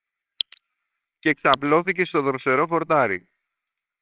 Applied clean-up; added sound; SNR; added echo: neural separator model SepFormer WHAMR!.